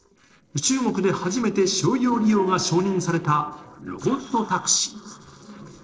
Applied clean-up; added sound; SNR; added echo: neural separator model SepFormer DNS4.